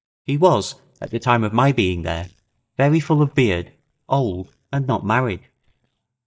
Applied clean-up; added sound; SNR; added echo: neural mask model DeepFilterNet 3.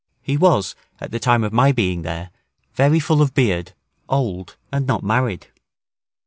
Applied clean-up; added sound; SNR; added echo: none; none; none; none.